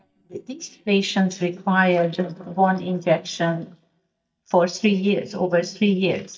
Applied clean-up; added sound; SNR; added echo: neural mask model DeepFilterNet 3.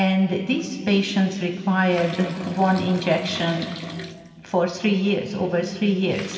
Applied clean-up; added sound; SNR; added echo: none; Bathtub (filling or washing) / Liquid; 18 dB; reverberation time 2.4 s.